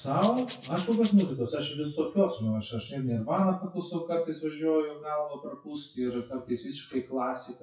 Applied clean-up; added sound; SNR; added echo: classical method WPE with log-MMSE.